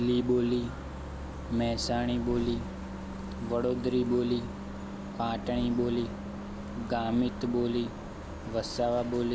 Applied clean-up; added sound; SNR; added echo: none; Bus; 9 dB; none.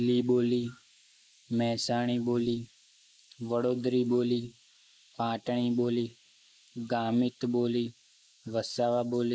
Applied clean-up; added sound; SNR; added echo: neural mask model Resemble Enhance denoiser.